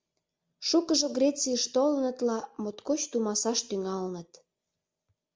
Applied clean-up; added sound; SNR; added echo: none; none; none; none.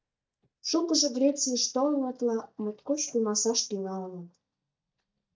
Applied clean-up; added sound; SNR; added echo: neural mask model DeepFilterNet 3.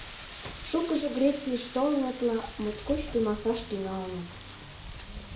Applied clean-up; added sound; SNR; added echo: none; Rain; 12 dB; reverberation time 0.4 s.